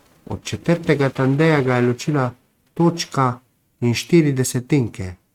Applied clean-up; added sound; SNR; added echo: neural mask model RNNoise.